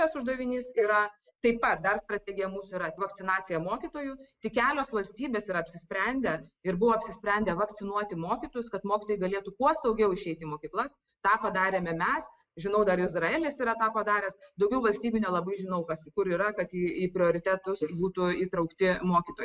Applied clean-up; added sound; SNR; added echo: neural mask model Resemble Enhance denoiser.